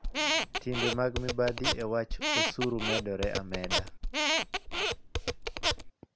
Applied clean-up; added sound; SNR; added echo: none; Squeak; -3 dB; none.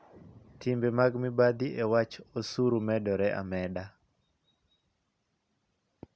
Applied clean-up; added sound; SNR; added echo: none; none; none; none.